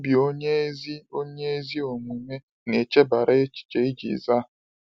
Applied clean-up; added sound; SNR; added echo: none; none; none; none.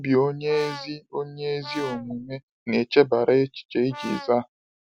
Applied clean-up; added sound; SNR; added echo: none; Brass instrument; 15 dB; none.